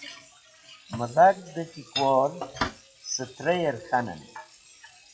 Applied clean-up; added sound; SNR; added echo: classical method WPE with log-MMSE.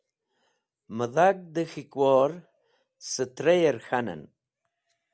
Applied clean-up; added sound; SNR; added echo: none; none; none; none.